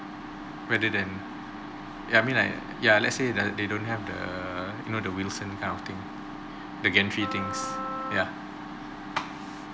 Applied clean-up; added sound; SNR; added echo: none; Wind instrument, woodwind instrument; 7 dB; none.